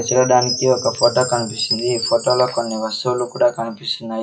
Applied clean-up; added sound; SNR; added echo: classical method WPE with log-MMSE.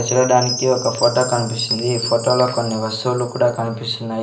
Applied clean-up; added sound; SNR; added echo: none; Chime; 9 dB; reverberation time 0.5 s.